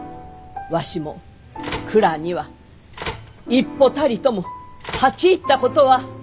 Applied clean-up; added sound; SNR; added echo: none; Telephone; 15 dB; none.